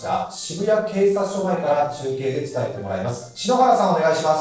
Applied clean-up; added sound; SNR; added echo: neural separator model SepFormer DNS4.